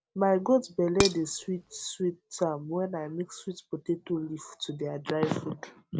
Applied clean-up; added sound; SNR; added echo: none; Dishes, pots, and pans; 2 dB; none.